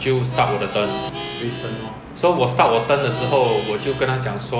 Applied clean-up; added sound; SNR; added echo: none; Harmonica; 12 dB; none.